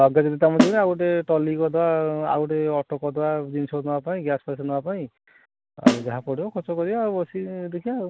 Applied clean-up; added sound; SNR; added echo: none; Snare drum; 3 dB; none.